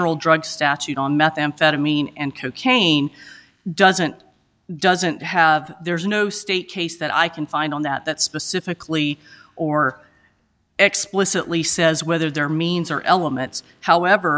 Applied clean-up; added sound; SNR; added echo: none; none; none; none.